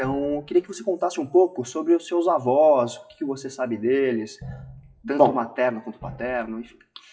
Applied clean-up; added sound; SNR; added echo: classical method WPE with log-MMSE.